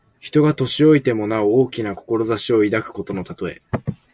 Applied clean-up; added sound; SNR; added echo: none; none; none; none.